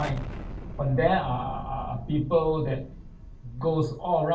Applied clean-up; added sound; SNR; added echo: none; Explosion; 11 dB; reverberation time 0.3 s.